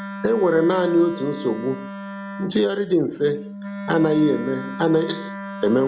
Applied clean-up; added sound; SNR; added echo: none; Wind instrument, woodwind instrument; 11 dB; none.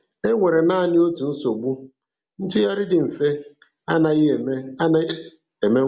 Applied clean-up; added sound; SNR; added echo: none; none; none; none.